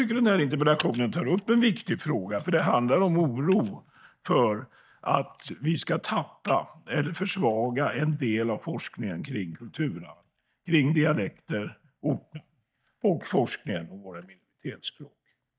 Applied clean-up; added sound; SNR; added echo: neural mask model DeepFilterNet 3.